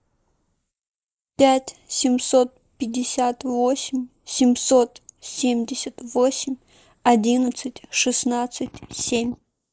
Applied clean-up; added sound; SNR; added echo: neural mask model Resemble Enhance denoiser.